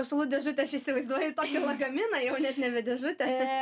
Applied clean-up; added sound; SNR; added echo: none; none; none; none.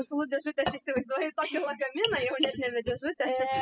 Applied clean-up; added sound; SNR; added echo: classical method spectral subtraction.